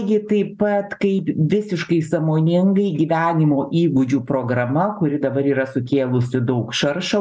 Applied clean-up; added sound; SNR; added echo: none; none; none; none.